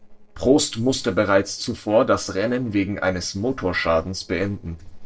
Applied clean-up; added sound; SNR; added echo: neural separator model SepFormer DNS4.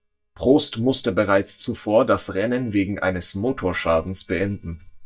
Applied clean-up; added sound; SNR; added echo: neural mask model DeepFilterNet 3.